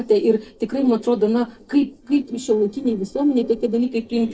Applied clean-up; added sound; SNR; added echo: neural separator model SepFormer DNS4.